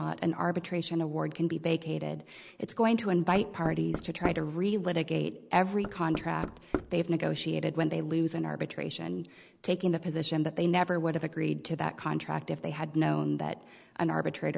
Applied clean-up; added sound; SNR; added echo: none; Knock; 7 dB; none.